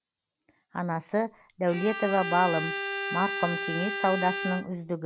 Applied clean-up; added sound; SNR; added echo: none; Bowed string instrument; 4 dB; none.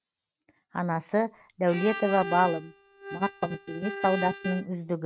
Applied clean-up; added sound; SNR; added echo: neural mask model RNNoise.